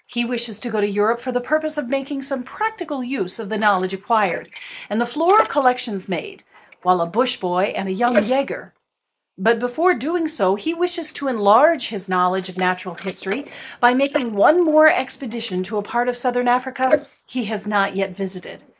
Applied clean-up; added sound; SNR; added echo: neural mask model Resemble Enhance denoiser.